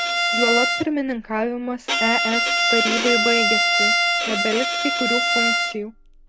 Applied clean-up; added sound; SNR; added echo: none; Bowed string instrument; -4 dB; none.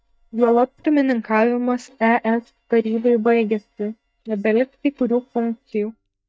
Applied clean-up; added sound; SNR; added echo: neural mask model DeepFilterNet 3.